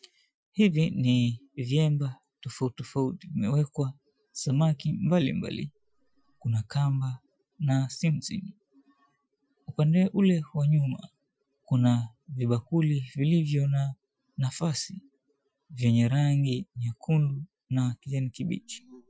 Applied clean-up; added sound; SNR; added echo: classical method Wiener filter.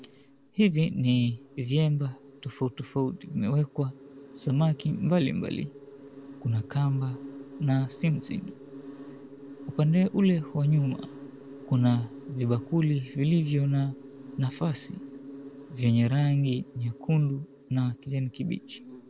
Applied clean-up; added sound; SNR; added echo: none; Insect; 17 dB; none.